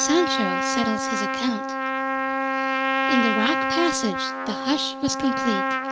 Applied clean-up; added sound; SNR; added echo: none; Trumpet; -1 dB; none.